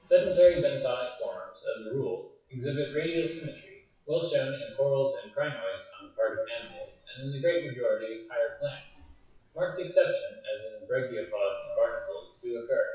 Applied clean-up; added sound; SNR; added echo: classical method WPE with log-MMSE.